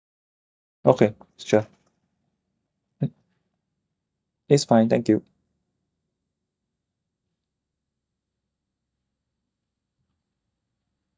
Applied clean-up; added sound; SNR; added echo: neural mask model DeepFilterNet 3.